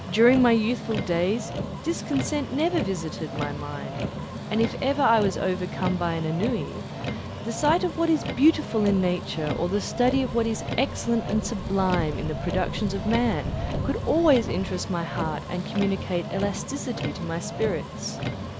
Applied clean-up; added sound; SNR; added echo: none; Motor vehicle (road); 6 dB; none.